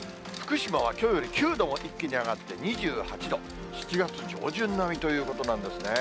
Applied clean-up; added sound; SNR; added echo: none; Rain; 17 dB; none.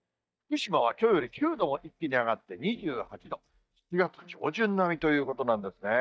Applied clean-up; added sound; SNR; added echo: neural mask model DeepFilterNet 3.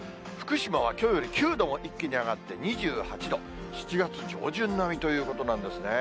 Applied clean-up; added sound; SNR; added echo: none; none; none; none.